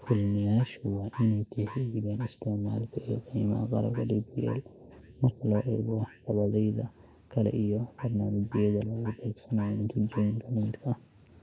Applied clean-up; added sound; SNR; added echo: neural mask model Resemble Enhance denoiser.